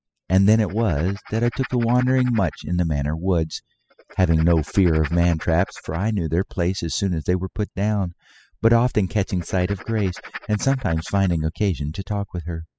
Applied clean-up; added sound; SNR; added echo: classical method spectral subtraction.